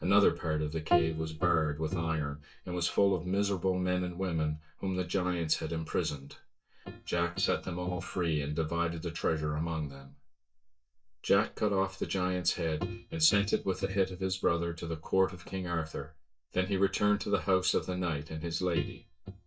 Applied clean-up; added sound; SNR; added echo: neural mask model DeepFilterNet 3.